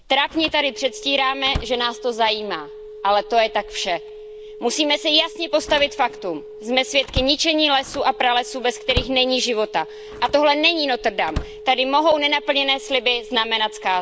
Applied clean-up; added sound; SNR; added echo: none; Slam + Telephone; 13 dB; none.